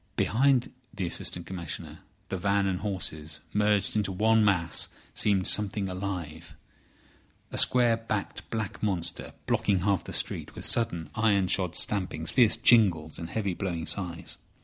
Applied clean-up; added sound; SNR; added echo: none; none; none; none.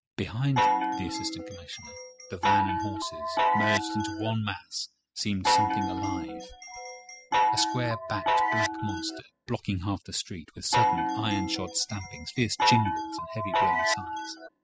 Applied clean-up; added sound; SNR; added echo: classical method spectral subtraction.